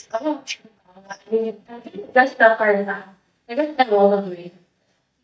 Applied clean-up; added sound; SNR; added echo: neural mask model DeepFilterNet 3.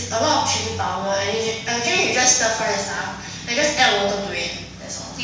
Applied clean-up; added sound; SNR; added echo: none; Snare drum; 20 dB; reverberation time 1.1 s.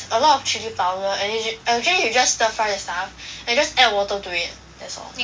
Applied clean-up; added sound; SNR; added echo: none; none; none; none.